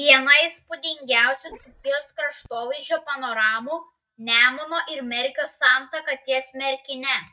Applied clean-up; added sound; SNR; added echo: neural mask model DeepFilterNet 3.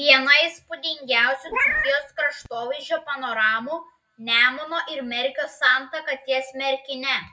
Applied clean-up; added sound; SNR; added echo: none; Meow; 2 dB; reverberation time 0.3 s.